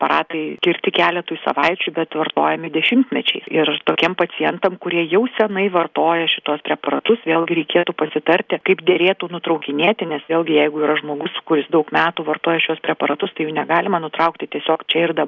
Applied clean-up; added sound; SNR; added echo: none; none; none; none.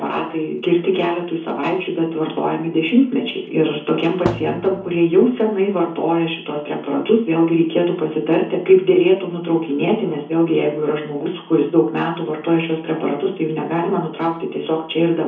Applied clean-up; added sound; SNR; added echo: none; Thump, thud; 11 dB; reverberation time 0.6 s.